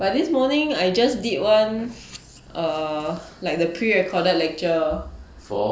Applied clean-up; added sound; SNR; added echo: none; none; none; none.